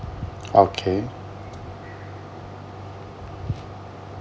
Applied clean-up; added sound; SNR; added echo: none; none; none; none.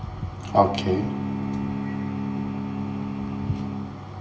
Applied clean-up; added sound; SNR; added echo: none; Bowed string instrument; 2 dB; reverberation time 0.8 s.